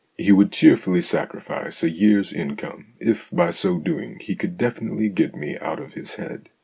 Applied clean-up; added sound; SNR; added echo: none; none; none; none.